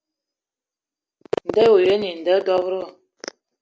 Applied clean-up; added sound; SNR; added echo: none; none; none; none.